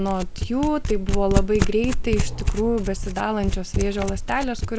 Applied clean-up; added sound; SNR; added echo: none; Domestic sounds, home sounds; 0 dB; none.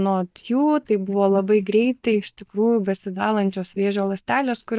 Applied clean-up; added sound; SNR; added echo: neural mask model DeepFilterNet 3.